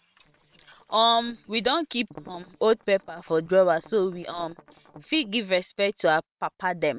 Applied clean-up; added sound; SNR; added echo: neural separator model SepFormer WHAM!.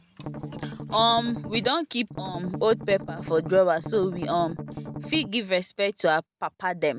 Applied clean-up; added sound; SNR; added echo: none; Strum; 10 dB; none.